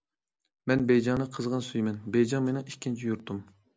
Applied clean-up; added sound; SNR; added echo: none; none; none; none.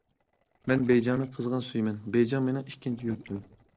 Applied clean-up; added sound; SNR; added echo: neural separator model SepFormer DNS4.